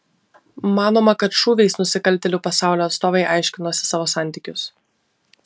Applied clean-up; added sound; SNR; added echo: none; none; none; none.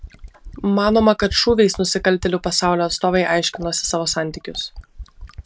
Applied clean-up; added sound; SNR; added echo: none; Fill (with liquid); 17 dB; none.